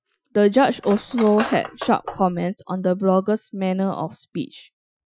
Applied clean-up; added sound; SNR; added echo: classical method Wiener filter.